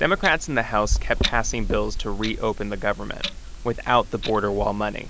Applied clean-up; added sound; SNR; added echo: none; Clock; 4 dB; none.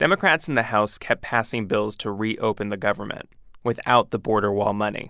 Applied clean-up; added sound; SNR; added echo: none; none; none; none.